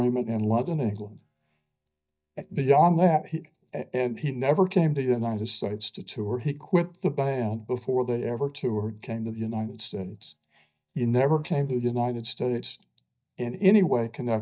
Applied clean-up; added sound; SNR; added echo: neural mask model DeepFilterNet 3.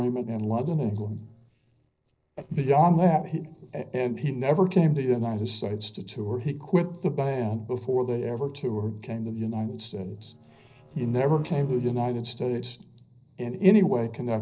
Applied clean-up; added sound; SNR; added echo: neural separator model SepFormer DNS4.